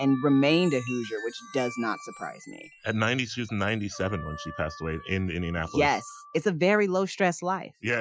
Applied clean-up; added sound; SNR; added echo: classical method Wiener filter.